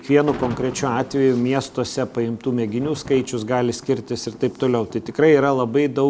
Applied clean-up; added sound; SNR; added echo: none; Thunder; 19 dB; none.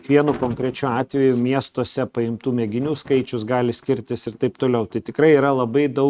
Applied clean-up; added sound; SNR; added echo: neural mask model RNNoise.